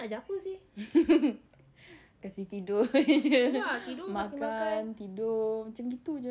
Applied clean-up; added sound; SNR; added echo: none; none; none; none.